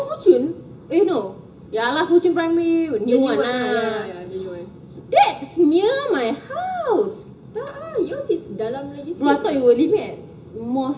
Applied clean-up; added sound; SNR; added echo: none; none; none; reverberation time 0.2 s.